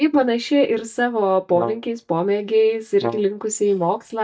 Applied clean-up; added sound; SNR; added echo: neural mask model DeepFilterNet 3.